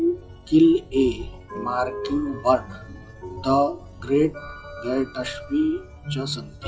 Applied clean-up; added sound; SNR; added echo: classical method WPE with log-MMSE.